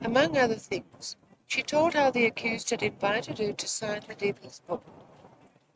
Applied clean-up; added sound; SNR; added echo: neural mask model RNNoise.